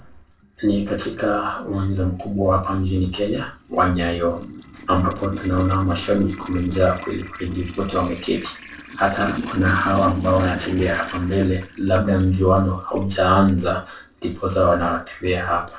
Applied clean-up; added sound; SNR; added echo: neural separator model SepFormer DNS4.